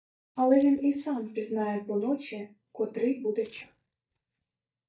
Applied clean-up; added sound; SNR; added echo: neural mask model DeepFilterNet 3.